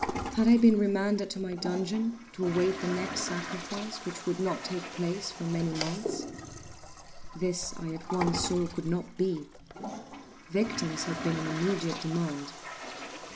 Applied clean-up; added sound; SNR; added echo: none; Toilet flush; 8 dB; none.